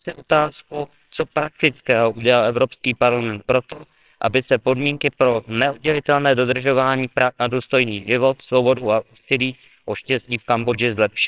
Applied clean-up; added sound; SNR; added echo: neural separator model SepFormer WHAMR!.